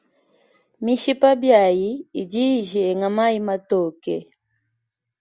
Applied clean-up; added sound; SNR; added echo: none; none; none; none.